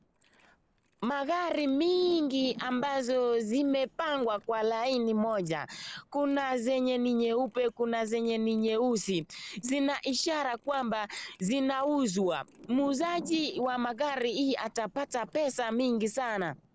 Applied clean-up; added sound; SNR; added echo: neural separator model SepFormer DNS4.